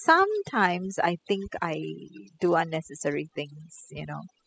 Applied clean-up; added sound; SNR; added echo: classical method spectral subtraction.